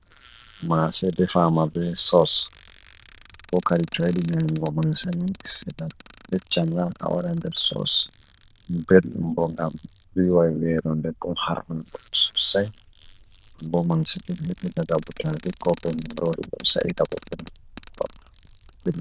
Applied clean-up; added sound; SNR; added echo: neural diffusion model UNIVERSE++.